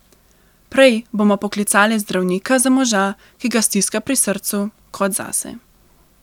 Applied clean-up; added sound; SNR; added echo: none; none; none; none.